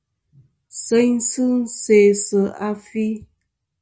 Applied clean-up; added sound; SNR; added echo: none; none; none; none.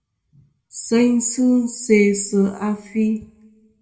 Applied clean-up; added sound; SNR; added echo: none; none; none; reverberation time 0.7 s.